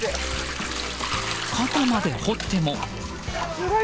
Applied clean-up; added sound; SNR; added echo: none; Sink (filling or washing) / Liquid; 6 dB; none.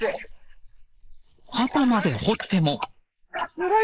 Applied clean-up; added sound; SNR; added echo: neural mask model Resemble Enhance denoiser.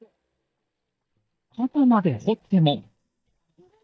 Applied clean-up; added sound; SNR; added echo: neural mask model DeepFilterNet 3.